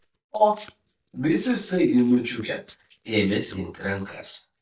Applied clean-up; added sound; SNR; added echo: neural mask model DeepFilterNet 3.